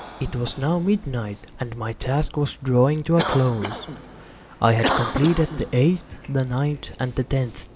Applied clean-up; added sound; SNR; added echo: none; Cough; 10 dB; none.